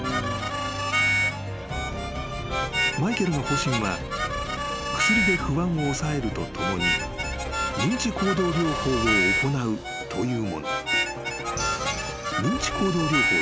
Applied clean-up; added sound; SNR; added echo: none; Harmonica; 1 dB; none.